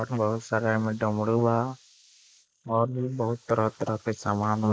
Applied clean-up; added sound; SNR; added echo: neural mask model Resemble Enhance denoiser.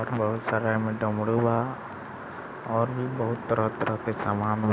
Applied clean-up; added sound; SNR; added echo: none; none; none; none.